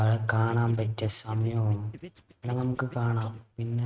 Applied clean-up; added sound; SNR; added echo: neural mask model RNNoise.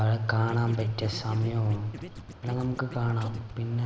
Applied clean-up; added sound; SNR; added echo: none; Scratching (performance technique); 14 dB; none.